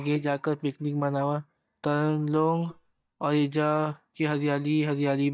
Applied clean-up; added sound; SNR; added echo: neural mask model DeepFilterNet 3.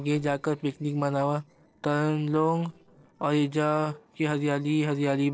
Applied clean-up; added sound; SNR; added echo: neural separator model SepFormer DNS4.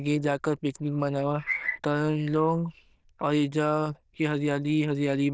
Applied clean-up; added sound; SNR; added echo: neural diffusion model UNIVERSE++.